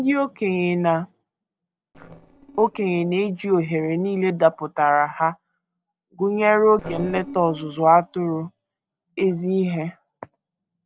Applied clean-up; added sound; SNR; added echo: neural separator model SepFormer DNS4.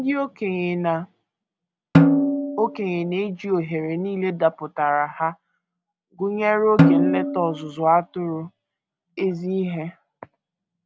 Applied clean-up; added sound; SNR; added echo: none; Snare drum; -3 dB; none.